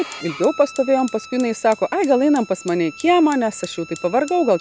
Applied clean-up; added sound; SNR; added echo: none; Fire + Bowed string instrument; 19 dB; none.